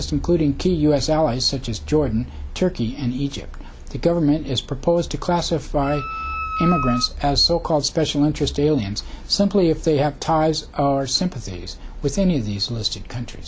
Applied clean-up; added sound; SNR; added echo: none; Wind instrument, woodwind instrument; 7 dB; none.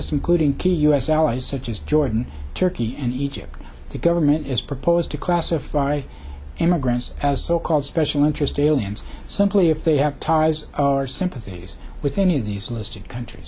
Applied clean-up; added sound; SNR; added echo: none; none; none; none.